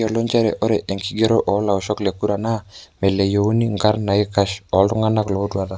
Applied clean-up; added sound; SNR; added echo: none; none; none; none.